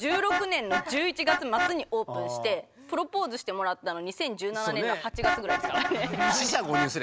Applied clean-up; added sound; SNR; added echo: none; Vehicle horn, car horn, honking; 3 dB; none.